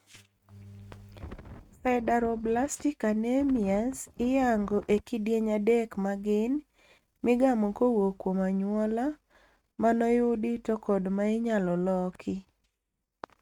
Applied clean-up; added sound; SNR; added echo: neural mask model RNNoise.